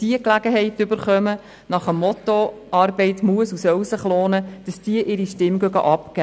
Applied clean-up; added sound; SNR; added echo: none; none; none; none.